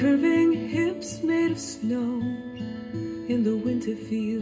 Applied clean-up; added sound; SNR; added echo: none; none; none; reverberation time 0.2 s.